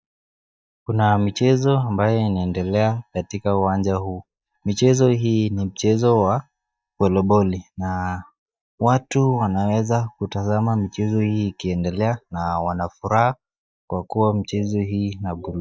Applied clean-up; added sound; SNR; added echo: neural mask model DeepFilterNet 3.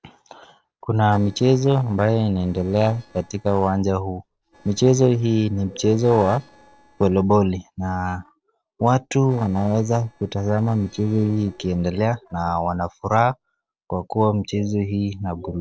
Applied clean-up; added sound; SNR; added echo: neural separator model SepFormer DNS4.